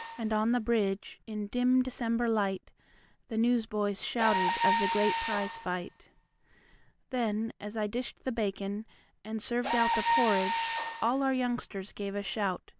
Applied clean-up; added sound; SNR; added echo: none; Mechanisms; 4 dB; none.